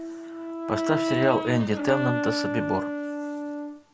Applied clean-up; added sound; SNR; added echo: none; Brass instrument; 1 dB; none.